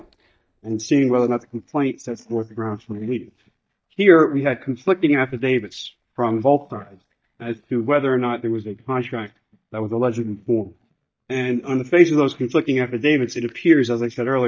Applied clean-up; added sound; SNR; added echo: neural mask model DeepFilterNet 3.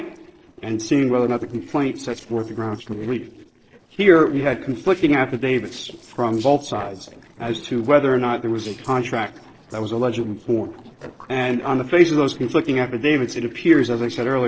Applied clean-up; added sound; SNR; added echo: neural separator model SepFormer DNS4.